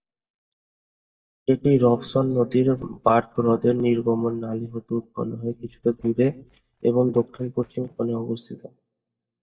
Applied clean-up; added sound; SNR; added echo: neural mask model DeepFilterNet 3.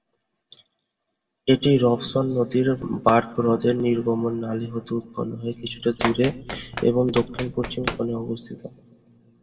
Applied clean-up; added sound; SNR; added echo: none; Run; 10 dB; reverberation time 0.8 s.